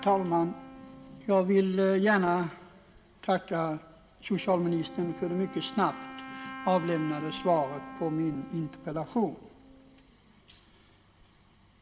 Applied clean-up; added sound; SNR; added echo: none; Wind instrument, woodwind instrument; 16 dB; reverberation time 0.3 s.